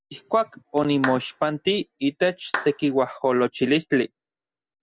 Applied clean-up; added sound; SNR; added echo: none; Clapping; 11 dB; none.